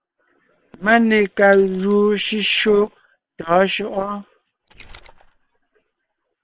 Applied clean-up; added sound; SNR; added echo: neural separator model SepFormer WHAM!.